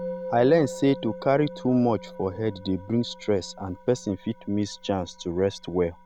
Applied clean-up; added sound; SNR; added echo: none; Musical instrument; 14 dB; none.